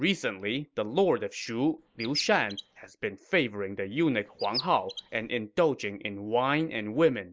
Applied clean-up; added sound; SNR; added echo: neural mask model Resemble Enhance denoiser.